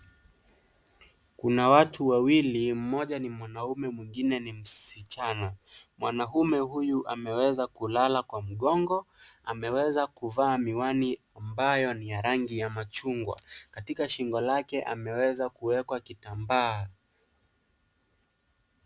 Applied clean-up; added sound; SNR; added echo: none; none; none; none.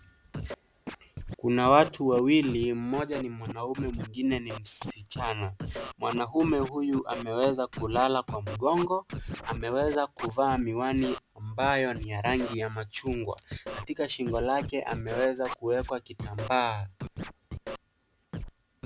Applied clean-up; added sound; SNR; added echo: none; Scratching (performance technique); 11 dB; none.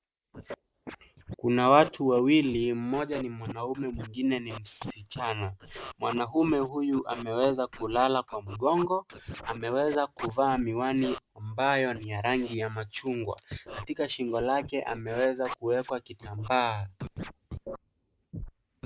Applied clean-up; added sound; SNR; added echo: neural mask model Resemble Enhance denoiser.